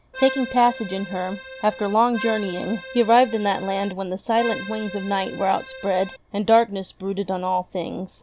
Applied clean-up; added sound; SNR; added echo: none; Accordion; 11 dB; none.